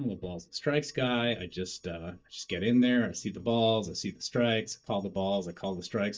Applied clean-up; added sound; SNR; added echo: neural mask model DeepFilterNet 3.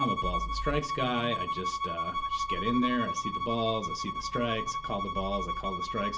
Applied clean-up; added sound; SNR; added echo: none; Bowed string instrument; 0 dB; reverberation time 0.2 s.